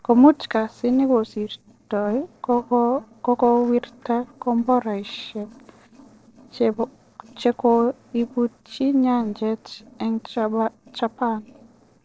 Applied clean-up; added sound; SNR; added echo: neural separator model SepFormer DNS4.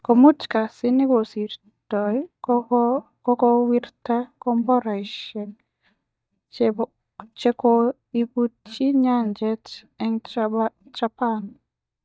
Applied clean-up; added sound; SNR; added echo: neural mask model DeepFilterNet 3.